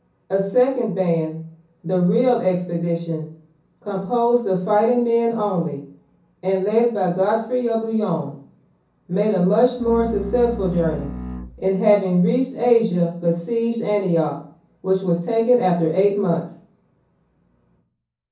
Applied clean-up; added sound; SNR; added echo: none; Bowed string instrument; 10 dB; reverberation time 0.6 s.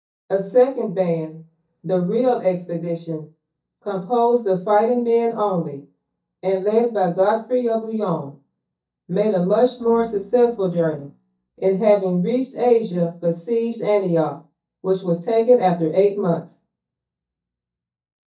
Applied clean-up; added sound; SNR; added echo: neural mask model DeepFilterNet 3.